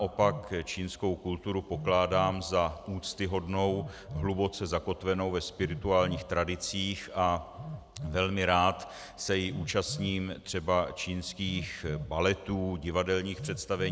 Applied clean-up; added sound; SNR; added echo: none; Telephone; 14 dB; none.